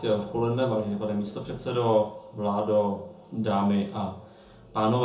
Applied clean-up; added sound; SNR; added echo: none; none; none; reverberation time 0.6 s.